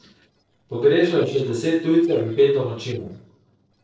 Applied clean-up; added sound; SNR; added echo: neural separator model SepFormer DNS4.